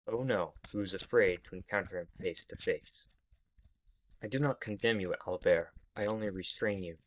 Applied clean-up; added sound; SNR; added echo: neural mask model DeepFilterNet 3.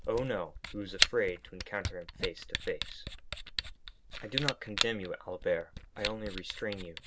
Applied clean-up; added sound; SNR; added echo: none; Camera; 1 dB; none.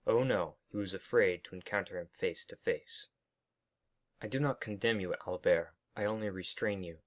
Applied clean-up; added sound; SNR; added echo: none; none; none; none.